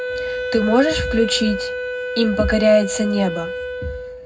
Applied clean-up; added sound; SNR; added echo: none; Wind instrument, woodwind instrument; 6 dB; reverberation time 0.3 s.